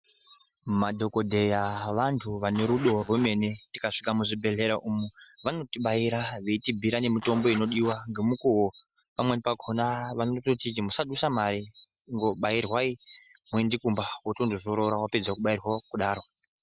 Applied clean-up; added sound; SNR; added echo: none; Zipper (clothing); 13 dB; none.